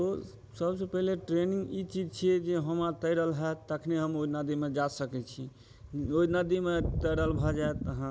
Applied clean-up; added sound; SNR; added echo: none; none; none; none.